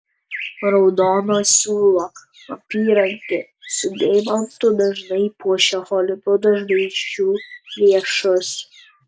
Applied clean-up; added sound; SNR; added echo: neural mask model Resemble Enhance denoiser.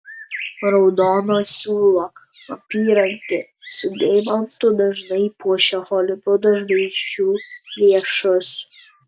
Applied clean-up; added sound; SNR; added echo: none; Bird; 17 dB; none.